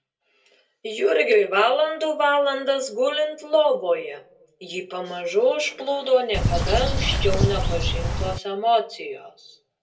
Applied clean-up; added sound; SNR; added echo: none; Bird; -1 dB; reverberation time 0.2 s.